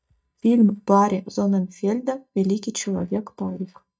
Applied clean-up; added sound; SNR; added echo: neural mask model DeepFilterNet 3.